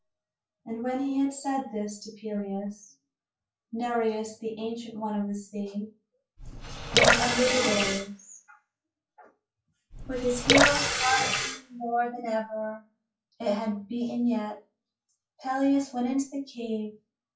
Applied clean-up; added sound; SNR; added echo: classical method WPE with log-MMSE.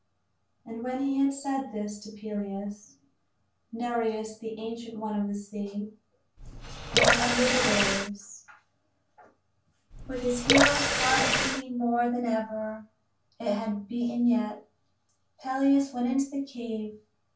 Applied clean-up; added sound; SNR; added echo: none; Water tap, faucet / Water; -5 dB; reverberation time 0.2 s.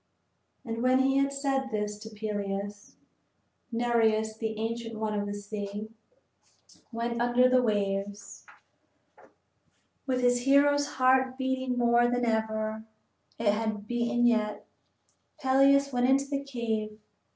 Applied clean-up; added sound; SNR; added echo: none; none; none; none.